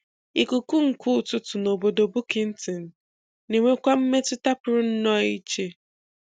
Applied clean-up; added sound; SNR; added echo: none; none; none; none.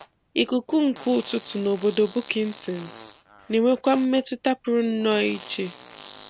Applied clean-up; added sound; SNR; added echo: none; Fart; 17 dB; none.